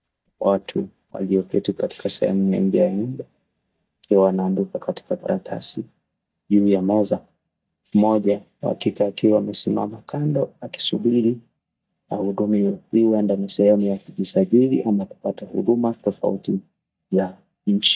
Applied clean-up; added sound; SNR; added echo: neural mask model DeepFilterNet 3.